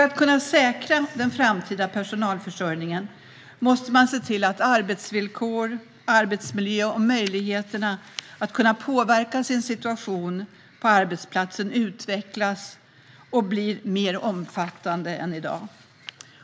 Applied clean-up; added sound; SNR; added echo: none; none; none; none.